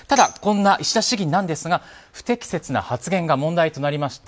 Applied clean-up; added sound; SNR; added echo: none; Tambourine; 15 dB; none.